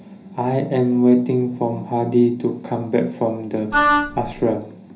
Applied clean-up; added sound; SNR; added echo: none; Wind instrument, woodwind instrument; 0 dB; reverberation time 0.5 s.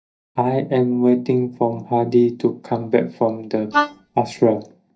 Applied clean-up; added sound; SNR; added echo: neural mask model DeepFilterNet 3.